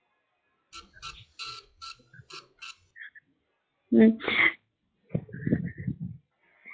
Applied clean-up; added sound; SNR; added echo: classical method log-MMSE.